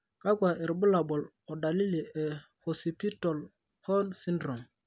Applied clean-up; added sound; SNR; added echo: none; none; none; none.